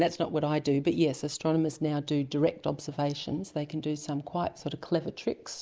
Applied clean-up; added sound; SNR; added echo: neural mask model Resemble Enhance denoiser.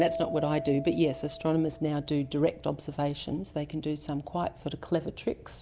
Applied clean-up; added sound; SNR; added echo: none; Keyboard (musical); 13 dB; none.